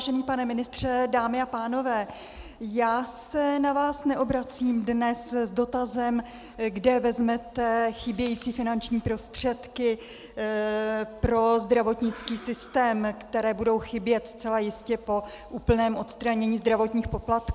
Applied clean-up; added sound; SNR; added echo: none; none; none; none.